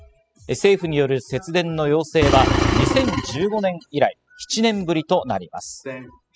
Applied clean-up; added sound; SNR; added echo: classical method spectral subtraction.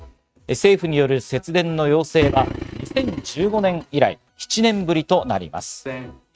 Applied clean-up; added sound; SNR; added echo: neural mask model RNNoise.